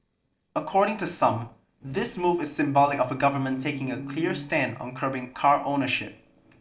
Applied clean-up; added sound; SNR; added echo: neural separator model SepFormer DNS4.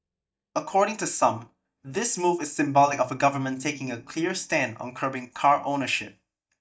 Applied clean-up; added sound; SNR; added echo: neural mask model DeepFilterNet 3.